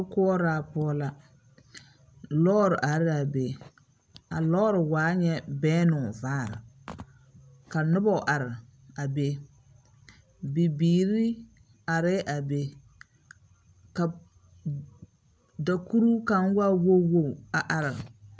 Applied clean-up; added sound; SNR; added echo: none; none; none; none.